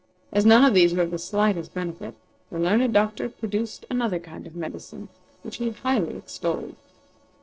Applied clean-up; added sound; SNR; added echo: neural separator model SepFormer DNS4.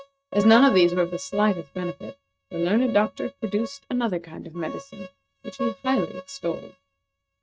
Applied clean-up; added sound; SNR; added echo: neural mask model RNNoise.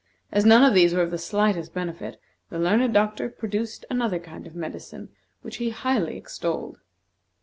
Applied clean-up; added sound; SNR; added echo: none; none; none; none.